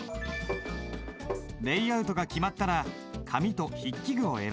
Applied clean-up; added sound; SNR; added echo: none; Tap; 7 dB; none.